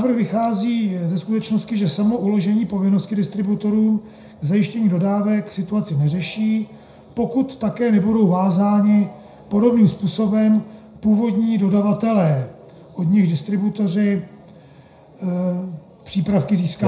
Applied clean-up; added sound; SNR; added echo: none; none; none; reverberation time 0.5 s.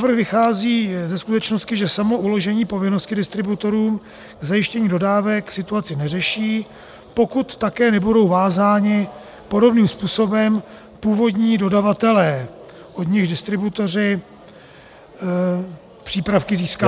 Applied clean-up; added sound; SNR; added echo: none; none; none; none.